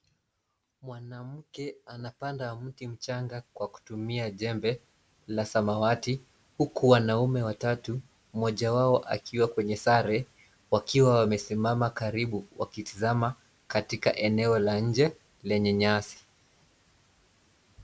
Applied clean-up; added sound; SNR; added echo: none; none; none; none.